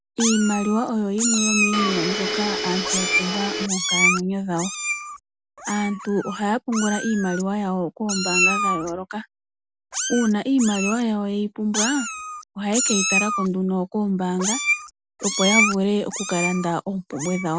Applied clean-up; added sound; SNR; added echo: none; Domestic sounds, home sounds + Meow; 2 dB; none.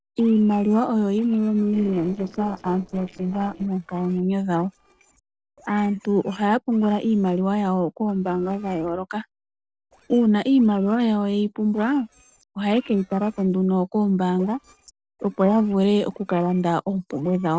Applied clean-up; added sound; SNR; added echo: neural separator model SepFormer DNS4.